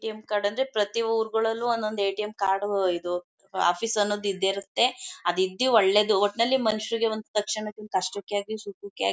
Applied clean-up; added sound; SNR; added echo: none; none; none; none.